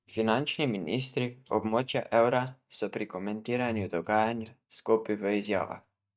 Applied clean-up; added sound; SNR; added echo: neural mask model DeepFilterNet 3.